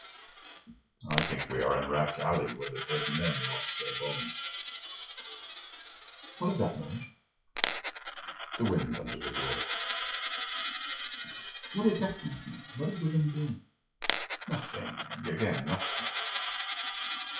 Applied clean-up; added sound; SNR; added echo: classical method WPE with log-MMSE.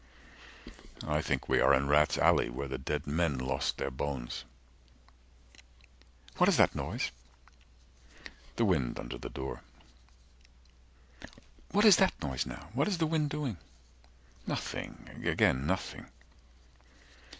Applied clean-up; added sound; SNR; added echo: none; none; none; none.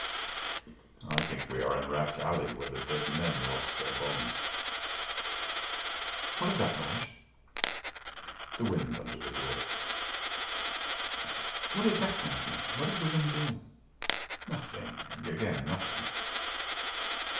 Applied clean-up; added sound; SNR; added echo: none; Coin (dropping); -2 dB; reverberation time 0.6 s.